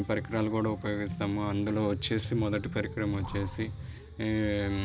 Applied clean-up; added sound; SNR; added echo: none; Breathing; 19 dB; none.